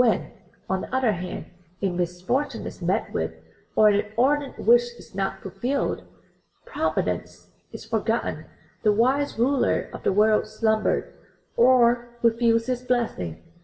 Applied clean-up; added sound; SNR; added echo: none; none; none; reverberation time 0.7 s.